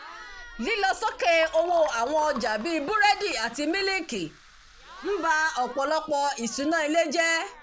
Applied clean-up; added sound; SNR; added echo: none; Liquid + Crowd / Cheering; 18 dB; none.